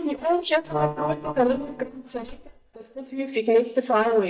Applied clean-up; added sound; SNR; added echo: neural mask model DeepFilterNet 3.